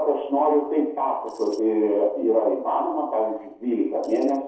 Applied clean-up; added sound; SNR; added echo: neural separator model SepFormer DNS4.